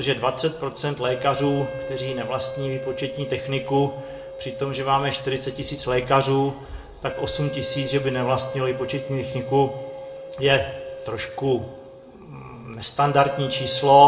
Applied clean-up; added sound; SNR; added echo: none; Wind instrument, woodwind instrument; 11 dB; reverberation time 0.5 s.